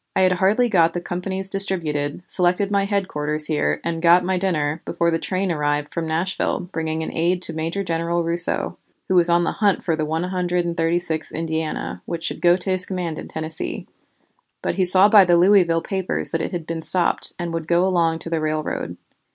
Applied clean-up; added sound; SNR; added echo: none; none; none; none.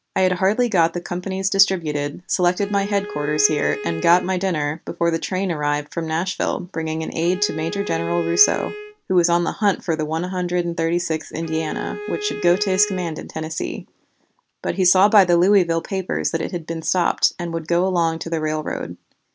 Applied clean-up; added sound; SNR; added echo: none; Bowed string instrument; 11 dB; none.